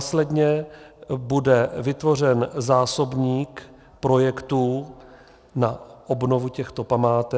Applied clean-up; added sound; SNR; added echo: none; none; none; none.